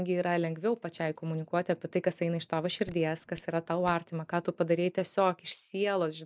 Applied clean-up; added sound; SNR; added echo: neural mask model Resemble Enhance denoiser.